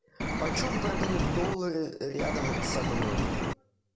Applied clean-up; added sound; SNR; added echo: none; Bird; -4 dB; reverberation time 0.8 s.